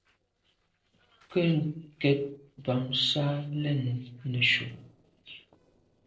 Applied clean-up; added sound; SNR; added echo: neural separator model SepFormer DNS4.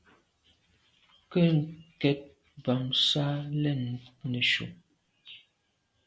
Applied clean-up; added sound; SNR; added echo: none; none; none; none.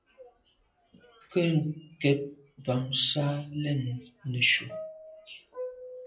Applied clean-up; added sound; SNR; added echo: classical method WPE with log-MMSE.